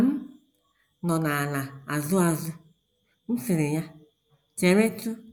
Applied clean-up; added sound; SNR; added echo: none; none; none; none.